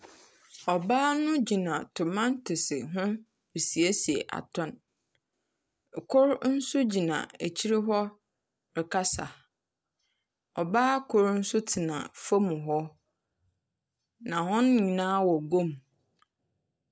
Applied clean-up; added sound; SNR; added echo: none; none; none; none.